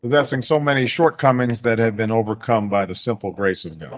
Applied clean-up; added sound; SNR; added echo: neural mask model DeepFilterNet 3.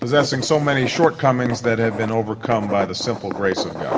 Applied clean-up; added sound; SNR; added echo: none; Writing; 9 dB; reverberation time 1.0 s.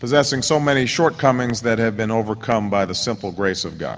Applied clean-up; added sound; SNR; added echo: none; none; none; none.